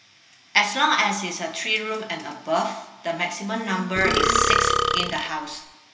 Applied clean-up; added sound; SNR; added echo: none; Burping, eructation; -3 dB; reverberation time 0.8 s.